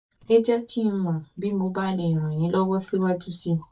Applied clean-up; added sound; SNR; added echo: neural mask model DeepFilterNet 3.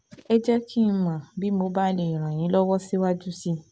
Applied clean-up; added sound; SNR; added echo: none; none; none; none.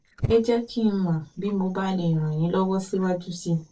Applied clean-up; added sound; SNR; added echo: neural separator model SepFormer DNS4.